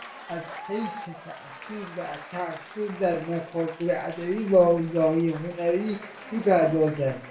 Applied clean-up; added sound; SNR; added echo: none; Applause / Crowd / Cheering; 16 dB; reverberation time 0.4 s.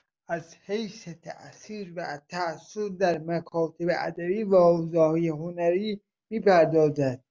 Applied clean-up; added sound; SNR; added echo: none; none; none; none.